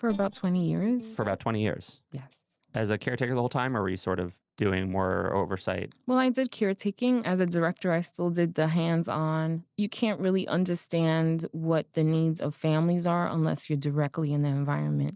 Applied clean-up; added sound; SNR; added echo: neural separator model SepFormer DNS4.